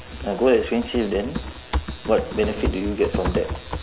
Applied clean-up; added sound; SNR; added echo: none; Typing; 6 dB; none.